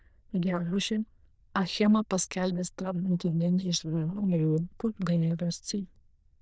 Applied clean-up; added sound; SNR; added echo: neural diffusion model UNIVERSE++.